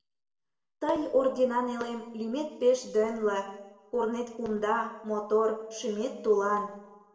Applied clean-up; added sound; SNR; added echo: none; Telephone; 18 dB; reverberation time 0.8 s.